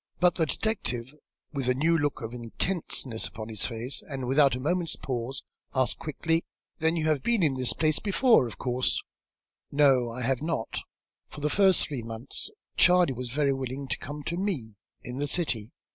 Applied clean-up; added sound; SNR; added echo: none; none; none; none.